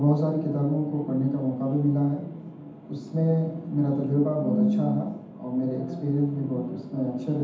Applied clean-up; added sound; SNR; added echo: none; none; none; reverberation time 0.8 s.